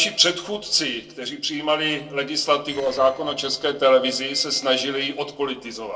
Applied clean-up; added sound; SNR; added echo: neural separator model SepFormer DNS4.